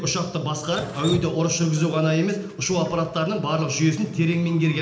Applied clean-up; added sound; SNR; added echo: none; Drip; 16 dB; reverberation time 0.8 s.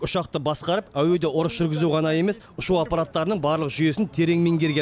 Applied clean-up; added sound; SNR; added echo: none; none; none; none.